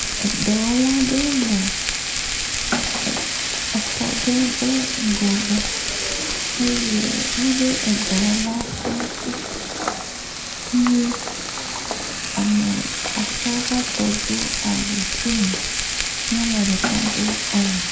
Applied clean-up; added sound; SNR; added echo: none; Frying (food); 1 dB; reverberation time 0.5 s.